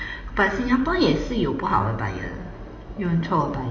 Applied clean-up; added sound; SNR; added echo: none; Drum; 17 dB; reverberation time 0.8 s.